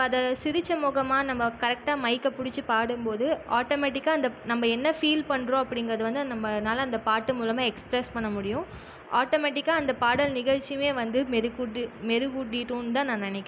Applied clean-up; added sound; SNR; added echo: none; none; none; none.